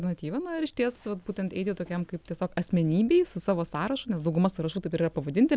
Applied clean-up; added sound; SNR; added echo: none; none; none; none.